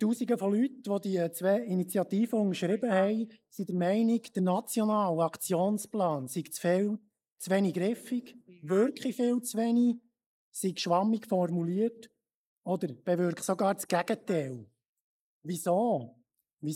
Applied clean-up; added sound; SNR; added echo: neural mask model Resemble Enhance denoiser.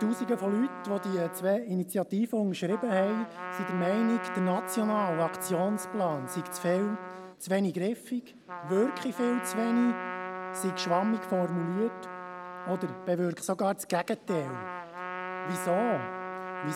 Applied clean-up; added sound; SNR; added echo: none; Trumpet; 9 dB; none.